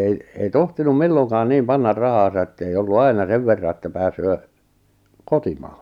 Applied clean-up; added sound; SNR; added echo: none; none; none; none.